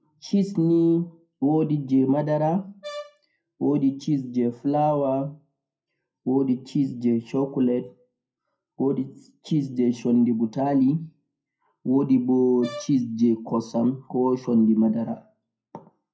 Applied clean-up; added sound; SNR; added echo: classical method WPE with log-MMSE.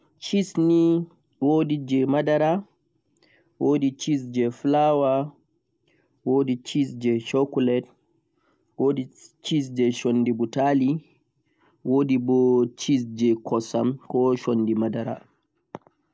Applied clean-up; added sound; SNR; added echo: none; none; none; none.